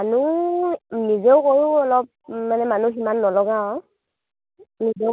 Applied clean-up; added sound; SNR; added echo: none; none; none; none.